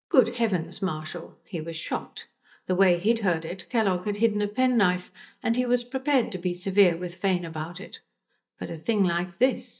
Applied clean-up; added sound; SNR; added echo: neural mask model DeepFilterNet 3.